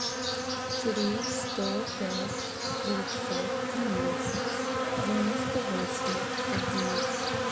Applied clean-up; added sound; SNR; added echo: none; Insect; -4 dB; none.